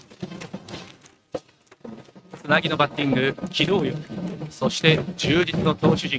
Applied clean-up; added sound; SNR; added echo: neural mask model RNNoise.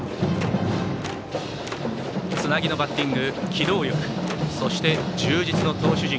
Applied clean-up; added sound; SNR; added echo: none; none; none; none.